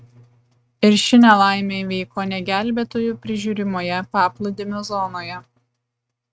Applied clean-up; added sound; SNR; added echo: neural mask model RNNoise.